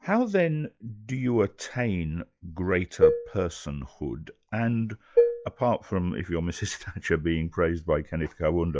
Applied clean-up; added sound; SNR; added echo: classical method log-MMSE.